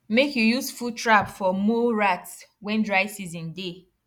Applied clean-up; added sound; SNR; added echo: none; none; none; none.